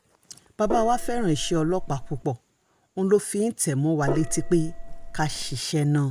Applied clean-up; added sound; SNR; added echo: none; Gong; 4 dB; none.